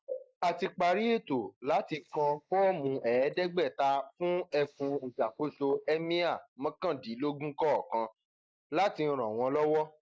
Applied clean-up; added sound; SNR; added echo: neural mask model Resemble Enhance denoiser.